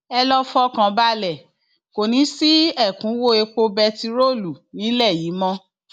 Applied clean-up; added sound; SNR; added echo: none; none; none; none.